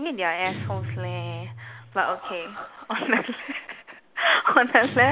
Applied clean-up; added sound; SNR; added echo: none; Guitar; 12 dB; none.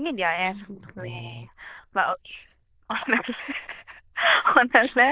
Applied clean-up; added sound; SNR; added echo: neural diffusion model UNIVERSE++.